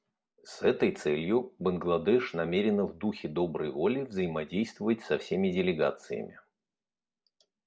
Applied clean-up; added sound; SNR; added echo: none; none; none; none.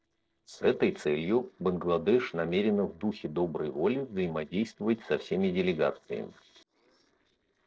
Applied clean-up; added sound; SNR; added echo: neural separator model SepFormer DNS4.